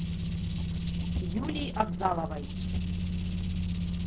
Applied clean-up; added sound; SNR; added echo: neural separator model SepFormer DNS4.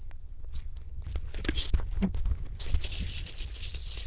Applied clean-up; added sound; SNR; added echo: neural diffusion model UNIVERSE++.